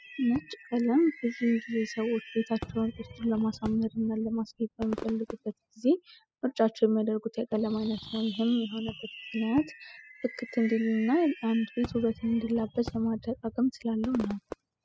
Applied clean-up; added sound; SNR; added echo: classical method spectral subtraction.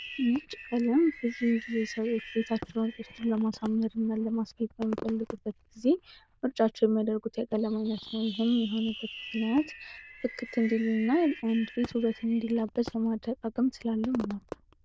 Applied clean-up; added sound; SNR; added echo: neural diffusion model UNIVERSE++.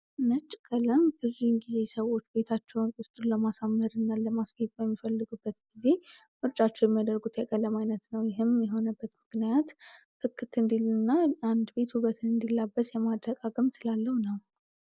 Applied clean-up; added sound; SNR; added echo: none; none; none; none.